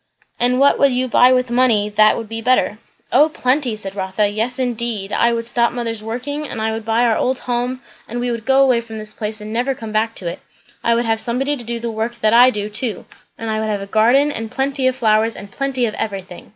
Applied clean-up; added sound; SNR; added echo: none; none; none; none.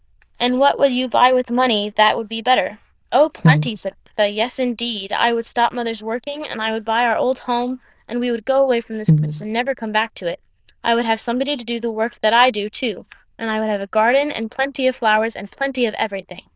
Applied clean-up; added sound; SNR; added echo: neural diffusion model UNIVERSE++.